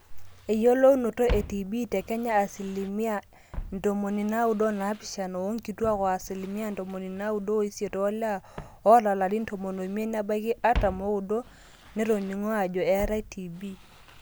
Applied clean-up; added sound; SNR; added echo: none; Walk, footsteps; 14 dB; none.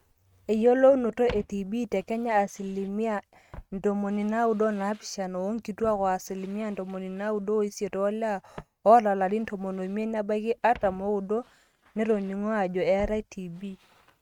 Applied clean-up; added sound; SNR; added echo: neural mask model RNNoise.